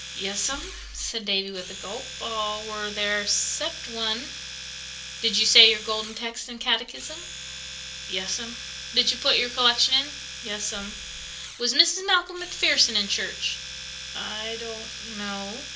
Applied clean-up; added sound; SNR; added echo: none; Domestic sounds, home sounds; 11 dB; reverberation time 0.2 s.